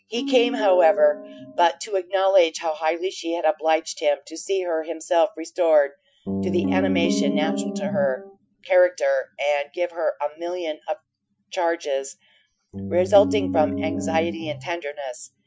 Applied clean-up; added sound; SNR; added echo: classical method Wiener filter.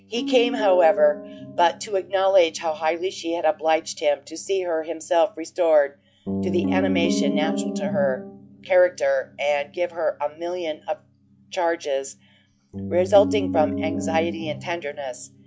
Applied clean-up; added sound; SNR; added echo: classical method log-MMSE.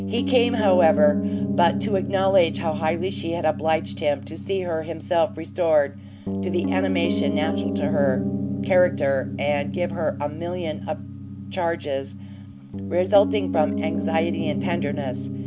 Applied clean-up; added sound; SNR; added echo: none; Piano; 3 dB; none.